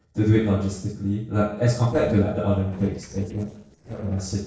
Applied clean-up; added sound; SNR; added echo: neural separator model SepFormer DNS4.